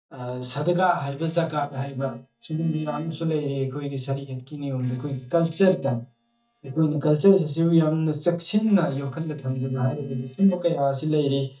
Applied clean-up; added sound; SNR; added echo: neural mask model DeepFilterNet 3.